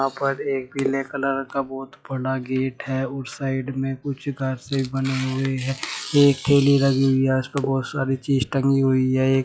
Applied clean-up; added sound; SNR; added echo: classical method log-MMSE.